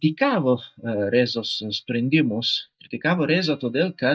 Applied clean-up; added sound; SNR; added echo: neural mask model DeepFilterNet 3.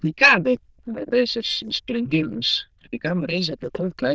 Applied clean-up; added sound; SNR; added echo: neural diffusion model UNIVERSE++.